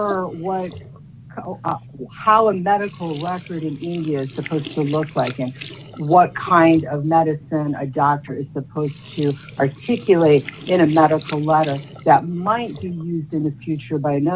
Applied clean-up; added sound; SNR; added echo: none; Sink (filling or washing); 15 dB; none.